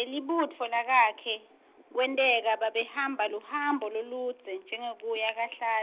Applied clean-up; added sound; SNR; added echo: none; none; none; none.